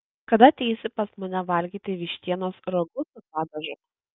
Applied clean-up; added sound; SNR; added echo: none; none; none; none.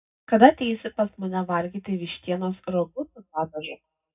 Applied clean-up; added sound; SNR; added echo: none; none; none; reverberation time 0.4 s.